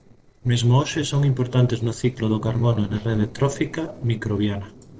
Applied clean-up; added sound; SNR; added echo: neural separator model SepFormer DNS4.